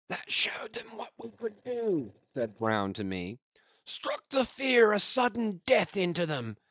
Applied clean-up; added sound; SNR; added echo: neural mask model DeepFilterNet 3.